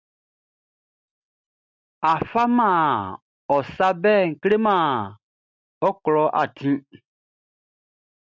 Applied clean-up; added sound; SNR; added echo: none; none; none; none.